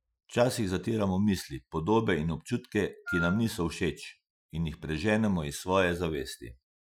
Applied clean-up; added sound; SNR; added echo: classical method Wiener filter.